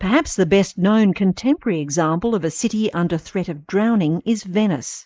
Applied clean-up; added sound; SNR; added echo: neural mask model Resemble Enhance denoiser.